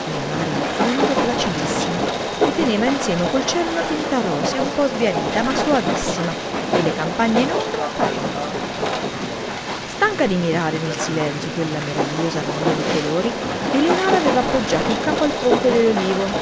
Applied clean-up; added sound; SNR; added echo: none; Train; 0 dB; none.